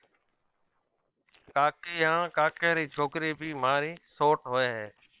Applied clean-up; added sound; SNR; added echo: neural separator model SepFormer WHAM!.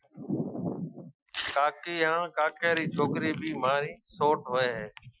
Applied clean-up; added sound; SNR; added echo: classical method Wiener filter.